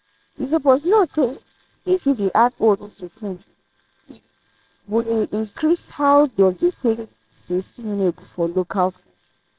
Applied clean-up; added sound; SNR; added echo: neural separator model SepFormer WHAMR!.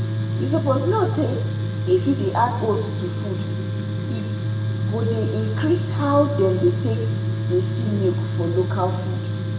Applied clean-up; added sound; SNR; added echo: none; Tools; -1 dB; reverberation time 1.0 s.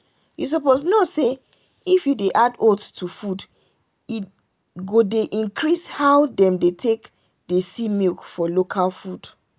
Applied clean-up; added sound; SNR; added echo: none; none; none; none.